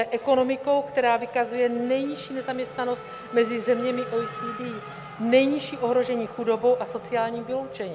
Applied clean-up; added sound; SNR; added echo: none; Race car, auto racing / Accelerating, revving, vroom; 15 dB; none.